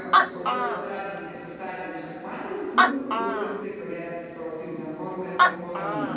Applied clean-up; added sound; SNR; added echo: none; Animal; -5 dB; reverberation time 2.0 s.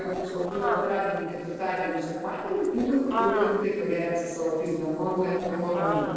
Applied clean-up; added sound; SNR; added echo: neural separator model SepFormer DNS4.